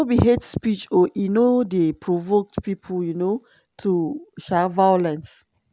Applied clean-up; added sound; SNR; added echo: none; none; none; none.